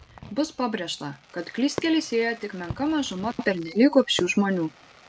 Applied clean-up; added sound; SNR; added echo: none; Fireworks; 16 dB; none.